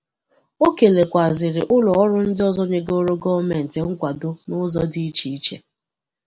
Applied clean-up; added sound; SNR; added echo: none; none; none; none.